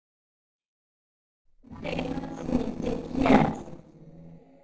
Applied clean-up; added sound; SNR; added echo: neural separator model SepFormer DNS4.